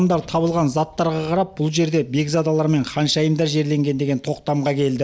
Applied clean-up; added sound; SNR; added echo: none; none; none; none.